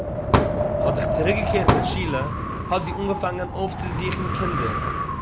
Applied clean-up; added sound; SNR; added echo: none; Fireworks + Wind; -5 dB; none.